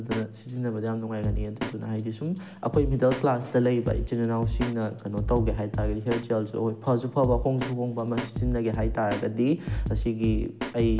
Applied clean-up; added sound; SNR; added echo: none; Drum kit; 5 dB; none.